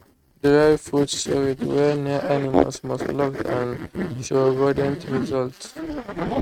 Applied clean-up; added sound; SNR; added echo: neural mask model RNNoise.